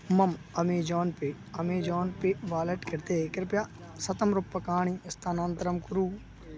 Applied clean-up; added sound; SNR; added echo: none; none; none; none.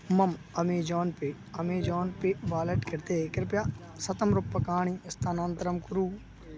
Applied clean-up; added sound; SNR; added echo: none; Bass guitar; 5 dB; none.